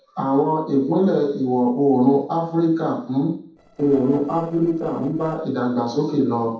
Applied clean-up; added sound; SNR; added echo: neural separator model SepFormer DNS4.